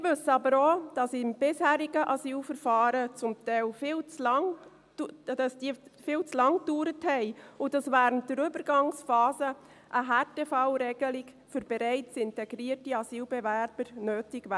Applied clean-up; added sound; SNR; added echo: none; none; none; none.